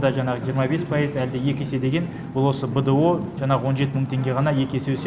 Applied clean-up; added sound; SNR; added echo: none; Fire; 14 dB; none.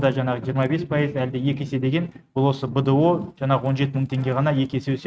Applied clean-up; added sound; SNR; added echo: neural mask model RNNoise.